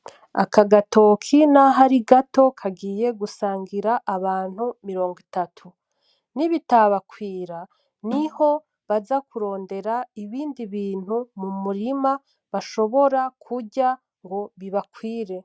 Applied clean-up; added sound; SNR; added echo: neural mask model RNNoise.